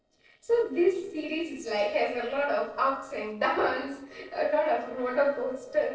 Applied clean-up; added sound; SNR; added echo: neural separator model SepFormer DNS4.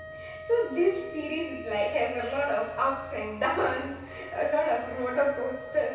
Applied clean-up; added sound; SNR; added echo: none; Wind instrument, woodwind instrument; 14 dB; reverberation time 2.0 s.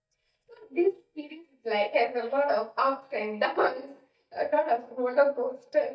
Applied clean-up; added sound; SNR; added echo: neural mask model DeepFilterNet 3.